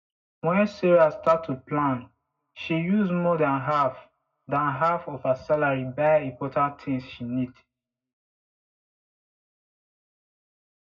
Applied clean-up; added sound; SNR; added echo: none; none; none; reverberation time 0.4 s.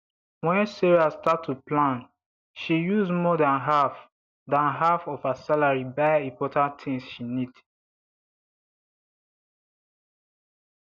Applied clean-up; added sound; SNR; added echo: none; none; none; none.